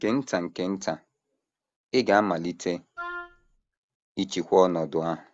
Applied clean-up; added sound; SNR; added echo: none; Wind instrument, woodwind instrument; 12 dB; none.